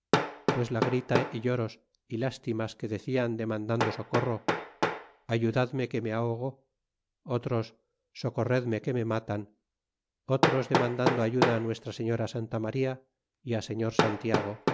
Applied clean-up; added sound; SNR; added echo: none; Hammer; 3 dB; none.